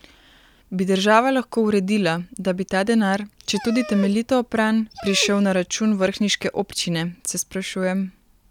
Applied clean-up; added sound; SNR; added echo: none; Dog; 14 dB; none.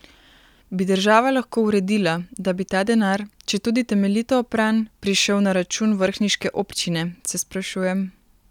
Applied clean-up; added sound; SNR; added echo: none; none; none; none.